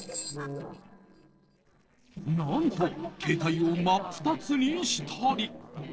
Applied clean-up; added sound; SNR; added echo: neural separator model SepFormer DNS4.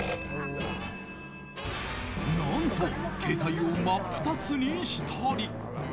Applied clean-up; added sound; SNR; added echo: none; Telephone; 9 dB; none.